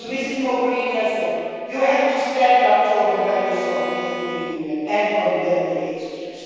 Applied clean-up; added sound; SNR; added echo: none; Bowed string instrument; 15 dB; reverberation time 2.2 s.